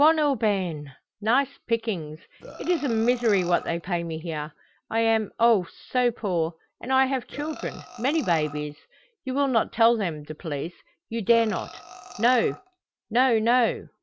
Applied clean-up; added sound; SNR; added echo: none; Burping, eructation; 16 dB; none.